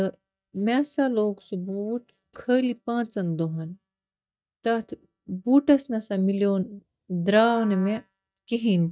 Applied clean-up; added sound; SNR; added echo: neural mask model DeepFilterNet 3.